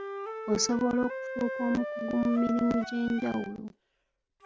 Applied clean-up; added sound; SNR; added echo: none; Wind instrument, woodwind instrument; 8 dB; none.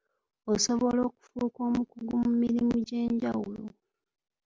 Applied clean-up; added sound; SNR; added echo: none; none; none; none.